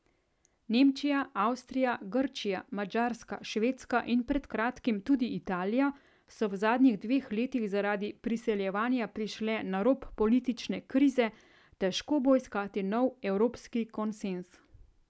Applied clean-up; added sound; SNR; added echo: none; none; none; none.